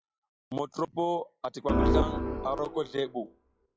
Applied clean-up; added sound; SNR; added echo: classical method log-MMSE.